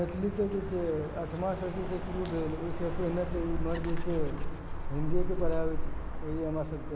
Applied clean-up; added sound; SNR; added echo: none; Bird; -1 dB; none.